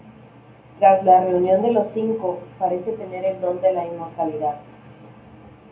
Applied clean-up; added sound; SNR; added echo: none; none; none; reverberation time 0.3 s.